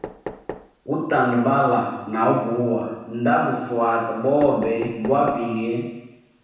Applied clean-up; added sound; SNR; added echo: none; Knock; 17 dB; reverberation time 1.0 s.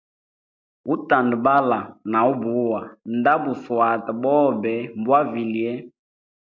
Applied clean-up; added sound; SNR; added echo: none; none; none; none.